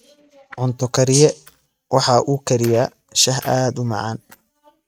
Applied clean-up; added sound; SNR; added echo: neural mask model RNNoise.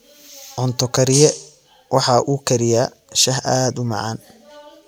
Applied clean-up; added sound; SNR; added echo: none; none; none; none.